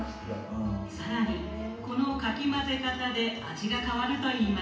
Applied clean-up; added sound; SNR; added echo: none; none; none; reverberation time 0.9 s.